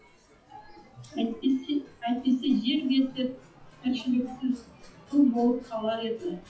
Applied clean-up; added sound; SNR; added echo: classical method WPE with log-MMSE.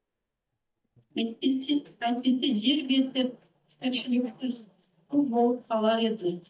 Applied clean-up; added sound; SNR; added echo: neural mask model DeepFilterNet 3.